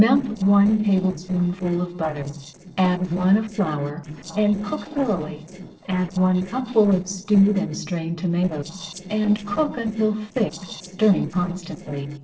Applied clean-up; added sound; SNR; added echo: neural separator model SepFormer DNS4.